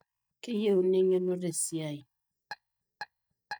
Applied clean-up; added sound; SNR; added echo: neural mask model DeepFilterNet 3.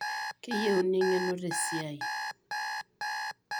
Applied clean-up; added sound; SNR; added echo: none; Alarm; 3 dB; none.